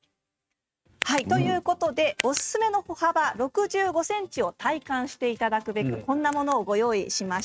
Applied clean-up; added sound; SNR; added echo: neural mask model RNNoise.